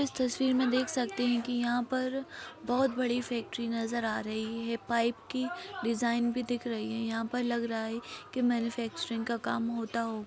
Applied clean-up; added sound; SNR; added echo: none; none; none; none.